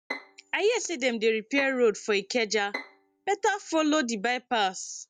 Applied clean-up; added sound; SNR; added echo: none; Bowed string instrument; 15 dB; none.